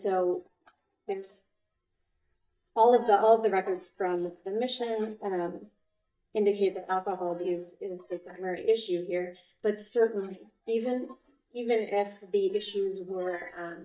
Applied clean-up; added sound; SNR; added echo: neural mask model DeepFilterNet 3.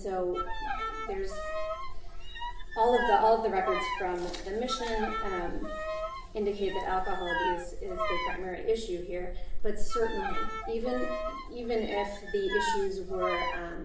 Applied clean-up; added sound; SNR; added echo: none; Bowed string instrument; 6 dB; reverberation time 0.7 s.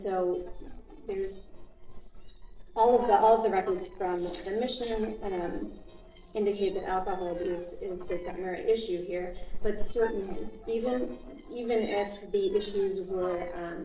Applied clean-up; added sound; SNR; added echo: neural separator model SepFormer DNS4.